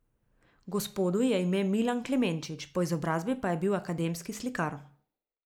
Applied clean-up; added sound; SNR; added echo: neural mask model Resemble Enhance denoiser.